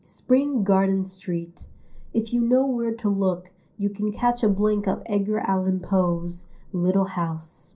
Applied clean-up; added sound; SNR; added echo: none; none; none; reverberation time 0.3 s.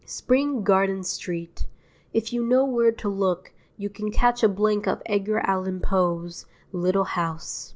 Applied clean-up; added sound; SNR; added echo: none; none; none; none.